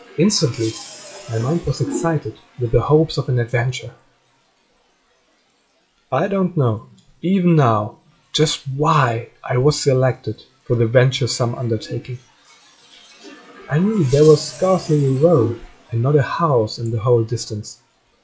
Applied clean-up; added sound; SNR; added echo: classical method WPE with log-MMSE.